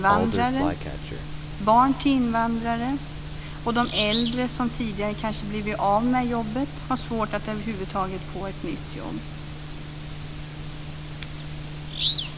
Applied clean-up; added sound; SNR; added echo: none; Bird vocalization, bird call, bird song; 8 dB; none.